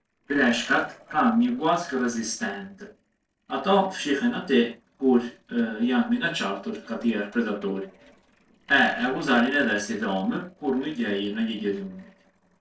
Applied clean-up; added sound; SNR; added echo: neural separator model SepFormer DNS4.